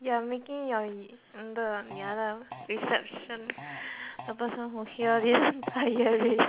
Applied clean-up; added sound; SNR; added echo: none; Fart; 18 dB; none.